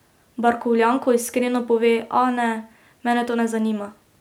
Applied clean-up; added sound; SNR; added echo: none; none; none; none.